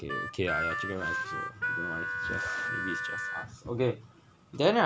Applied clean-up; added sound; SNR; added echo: none; Harmonica; 1 dB; none.